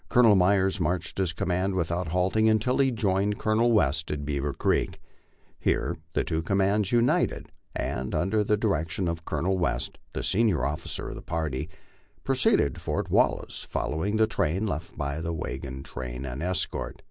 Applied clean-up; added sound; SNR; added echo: none; none; none; none.